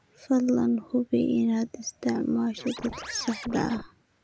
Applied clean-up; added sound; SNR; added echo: none; Scratching (performance technique); 13 dB; none.